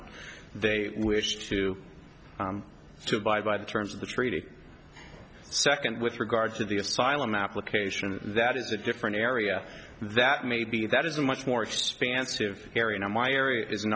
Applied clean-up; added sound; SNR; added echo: none; none; none; none.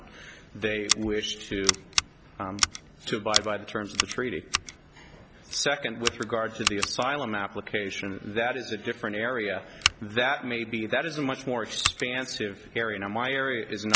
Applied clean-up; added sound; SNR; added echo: none; Scissors; 3 dB; none.